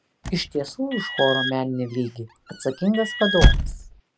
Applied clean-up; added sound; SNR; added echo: none; Alarm + Squeak / Slam / Wood; -1 dB; none.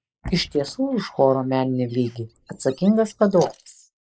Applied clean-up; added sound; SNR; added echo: neural mask model Resemble Enhance denoiser.